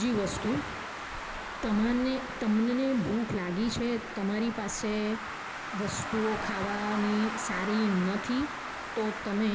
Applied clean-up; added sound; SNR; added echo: none; Traffic noise, roadway noise; 7 dB; none.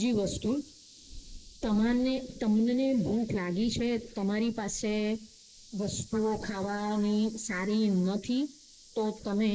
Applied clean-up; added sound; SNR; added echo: neural mask model Resemble Enhance denoiser.